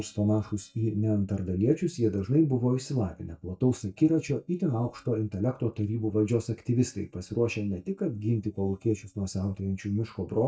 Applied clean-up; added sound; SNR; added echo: neural mask model DeepFilterNet 3.